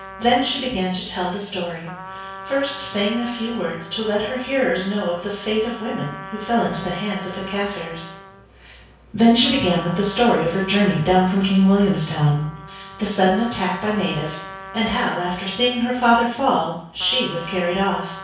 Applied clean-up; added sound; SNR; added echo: none; Trumpet; 16 dB; reverberation time 0.6 s.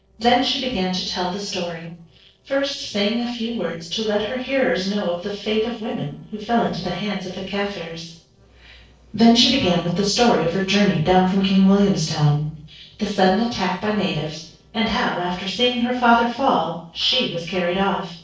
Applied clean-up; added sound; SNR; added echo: neural separator model SepFormer DNS4.